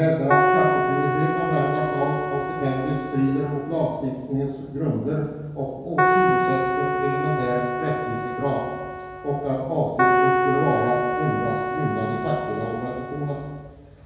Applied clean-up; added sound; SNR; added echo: none; Keyboard (musical); -1 dB; reverberation time 1.2 s.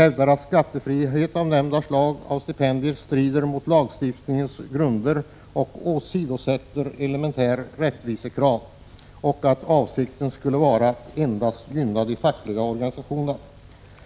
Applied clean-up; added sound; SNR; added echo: none; none; none; none.